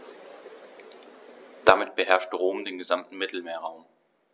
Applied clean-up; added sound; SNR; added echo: none; none; none; none.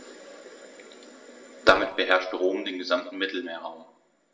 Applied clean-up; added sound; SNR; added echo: none; none; none; reverberation time 0.6 s.